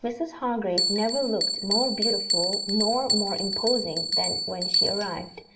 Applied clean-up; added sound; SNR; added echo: none; Bell; 0 dB; reverberation time 0.7 s.